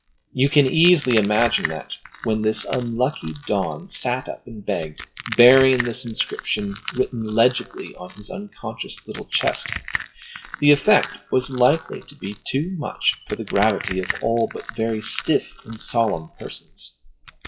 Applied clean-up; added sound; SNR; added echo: classical method WPE with log-MMSE.